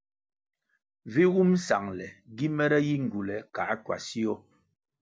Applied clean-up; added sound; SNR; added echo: none; none; none; none.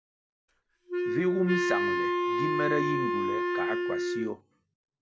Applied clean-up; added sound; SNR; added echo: none; Wind instrument, woodwind instrument; -5 dB; none.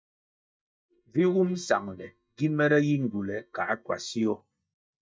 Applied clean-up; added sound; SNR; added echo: neural mask model DeepFilterNet 3.